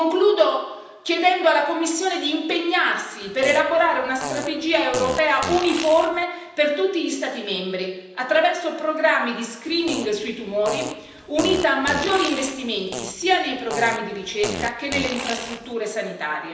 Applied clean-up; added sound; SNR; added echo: none; Fart; 10 dB; reverberation time 0.9 s.